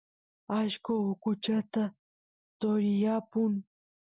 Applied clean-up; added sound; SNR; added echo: none; none; none; none.